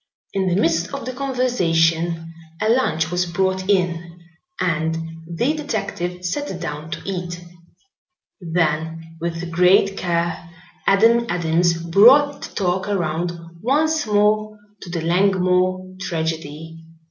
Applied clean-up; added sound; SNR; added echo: none; none; none; none.